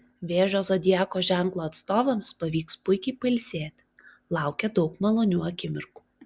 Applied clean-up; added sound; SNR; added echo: none; none; none; none.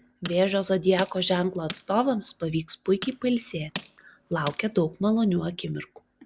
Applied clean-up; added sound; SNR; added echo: none; Tools; 16 dB; none.